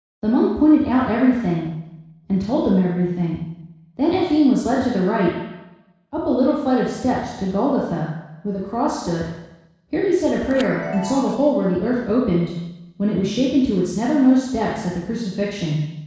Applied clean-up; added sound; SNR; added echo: neural separator model SepFormer DNS4.